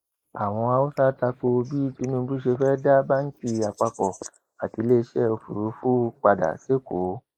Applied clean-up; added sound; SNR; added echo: neural mask model Resemble Enhance denoiser.